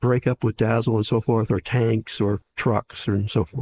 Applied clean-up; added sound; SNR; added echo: neural mask model Resemble Enhance denoiser.